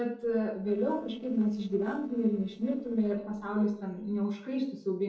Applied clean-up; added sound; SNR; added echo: neural separator model SepFormer DNS4.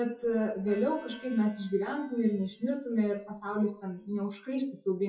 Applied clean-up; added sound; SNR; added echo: classical method WPE with log-MMSE.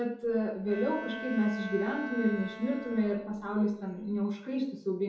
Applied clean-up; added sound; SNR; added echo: none; Bowed string instrument; 12 dB; reverberation time 2.6 s.